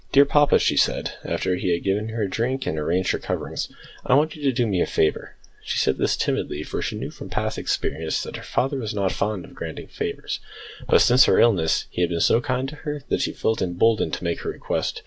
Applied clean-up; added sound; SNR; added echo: none; none; none; none.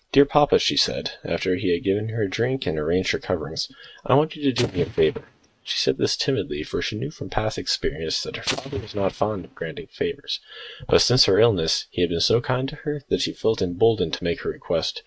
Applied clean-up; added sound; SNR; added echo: neural mask model RNNoise.